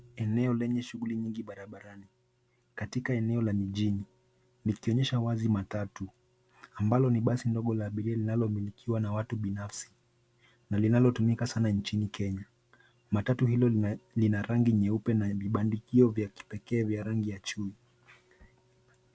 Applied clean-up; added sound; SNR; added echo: none; none; none; none.